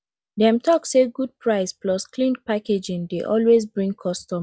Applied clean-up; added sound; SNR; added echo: none; none; none; none.